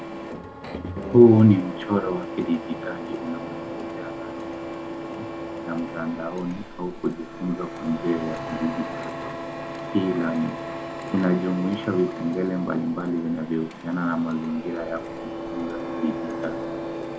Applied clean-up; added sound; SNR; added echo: none; Printer; 8 dB; none.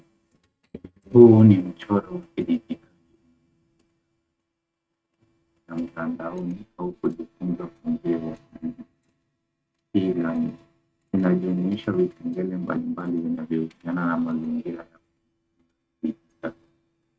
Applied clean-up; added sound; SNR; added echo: neural mask model RNNoise.